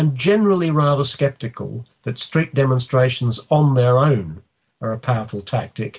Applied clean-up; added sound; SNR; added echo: none; none; none; none.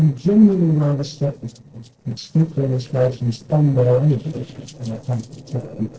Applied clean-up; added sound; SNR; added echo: neural separator model SepFormer DNS4.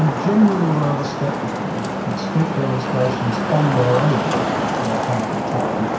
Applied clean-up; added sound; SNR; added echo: none; Traffic noise, roadway noise; 1 dB; reverberation time 0.5 s.